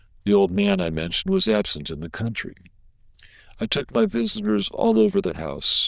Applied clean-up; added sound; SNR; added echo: neural diffusion model UNIVERSE++.